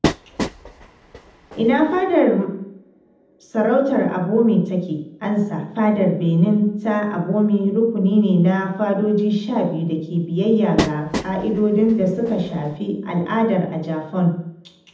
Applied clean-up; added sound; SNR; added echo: none; Train; 8 dB; reverberation time 0.8 s.